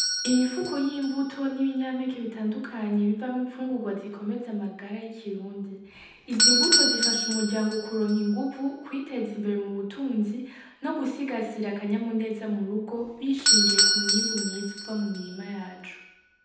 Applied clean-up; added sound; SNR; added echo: none; Doorbell; 0 dB; reverberation time 0.8 s.